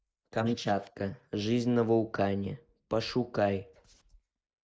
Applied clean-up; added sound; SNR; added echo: neural mask model Resemble Enhance denoiser.